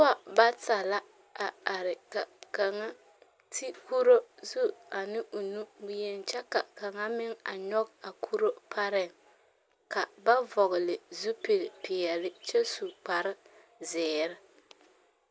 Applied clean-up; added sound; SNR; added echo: none; none; none; none.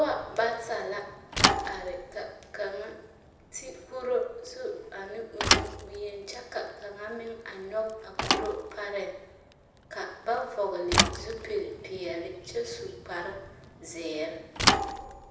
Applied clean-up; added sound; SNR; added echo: none; Thump, thud / Bicycle; -2 dB; reverberation time 0.8 s.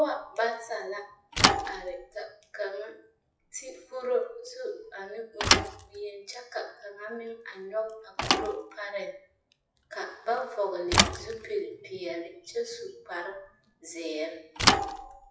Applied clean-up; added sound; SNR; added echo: classical method WPE with log-MMSE.